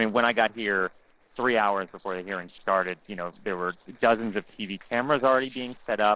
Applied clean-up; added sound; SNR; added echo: neural separator model SepFormer DNS4.